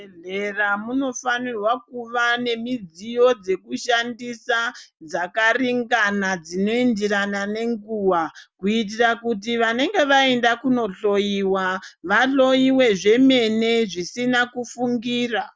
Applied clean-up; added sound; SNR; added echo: none; none; none; none.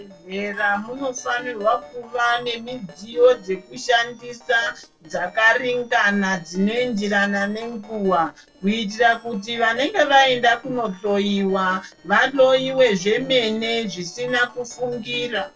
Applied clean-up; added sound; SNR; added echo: neural separator model SepFormer DNS4.